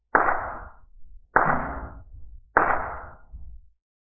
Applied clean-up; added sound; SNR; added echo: neural mask model Resemble Enhance denoiser.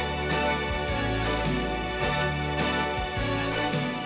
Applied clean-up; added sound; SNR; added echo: none; none; none; none.